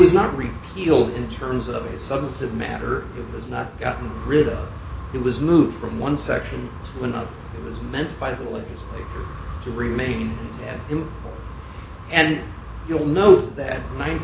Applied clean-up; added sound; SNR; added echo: none; Wind; 12 dB; none.